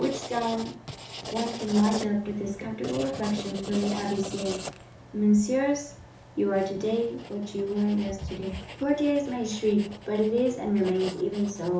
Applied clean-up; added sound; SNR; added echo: none; Writing; 13 dB; reverberation time 0.7 s.